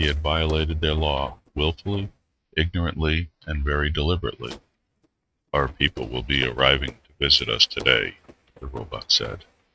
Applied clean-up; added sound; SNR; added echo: neural mask model RNNoise.